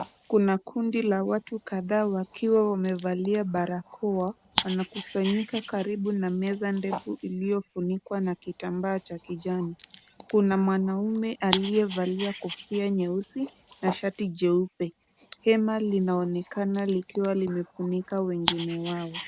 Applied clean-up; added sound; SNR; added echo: none; Dog; 13 dB; none.